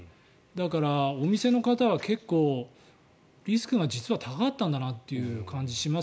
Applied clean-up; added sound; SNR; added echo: none; none; none; none.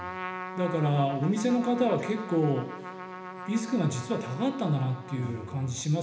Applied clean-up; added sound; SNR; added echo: none; Trumpet; 12 dB; reverberation time 1.0 s.